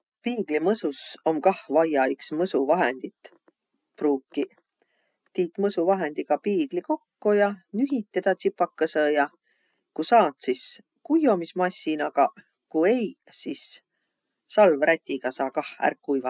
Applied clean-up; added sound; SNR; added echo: none; none; none; none.